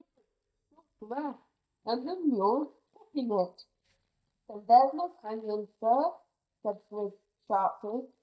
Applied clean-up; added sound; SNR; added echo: neural mask model DeepFilterNet 3.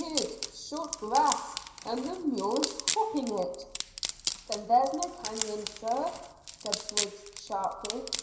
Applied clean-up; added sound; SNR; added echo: none; Wood; 5 dB; reverberation time 0.9 s.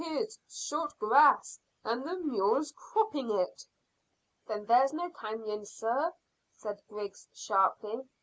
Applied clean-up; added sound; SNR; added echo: none; none; none; none.